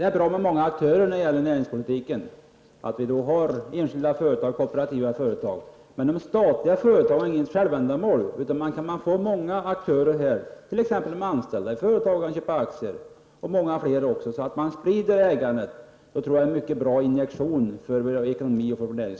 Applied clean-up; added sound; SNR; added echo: none; none; none; none.